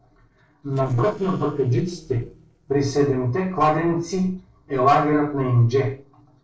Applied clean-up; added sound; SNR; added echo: neural separator model SepFormer DNS4.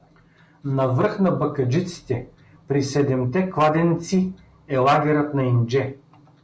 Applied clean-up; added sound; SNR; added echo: none; none; none; none.